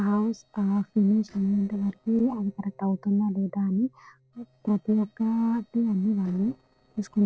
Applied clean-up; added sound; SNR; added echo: neural separator model SepFormer DNS4.